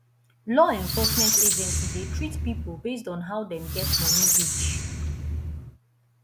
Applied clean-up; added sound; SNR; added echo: none; Squeak; -5 dB; none.